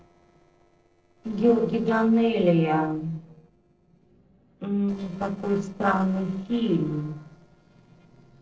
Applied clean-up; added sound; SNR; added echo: neural separator model SepFormer DNS4.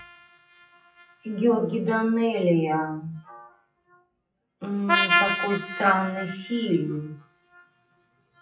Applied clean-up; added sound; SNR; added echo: classical method WPE with log-MMSE.